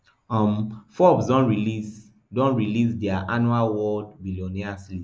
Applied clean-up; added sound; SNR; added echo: none; none; none; none.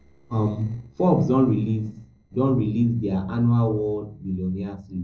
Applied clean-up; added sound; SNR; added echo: neural separator model SepFormer DNS4.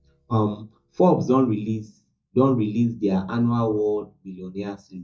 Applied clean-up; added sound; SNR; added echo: neural mask model DeepFilterNet 3.